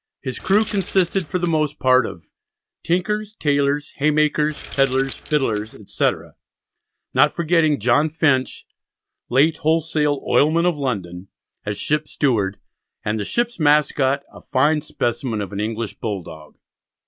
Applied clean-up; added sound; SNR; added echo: none; Keys jangling; 11 dB; none.